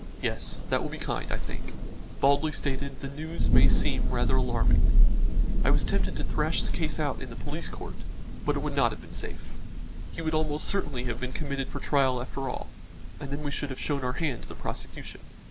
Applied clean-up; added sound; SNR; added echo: none; Thunder; -1 dB; none.